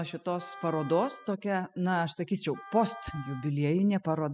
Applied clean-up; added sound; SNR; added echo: classical method spectral subtraction.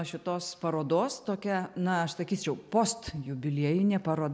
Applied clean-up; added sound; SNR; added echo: none; none; none; none.